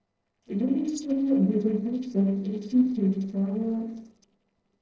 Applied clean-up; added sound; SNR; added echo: neural separator model SepFormer DNS4.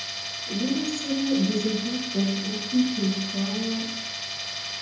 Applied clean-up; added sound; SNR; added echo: none; Tools; 5 dB; reverberation time 0.9 s.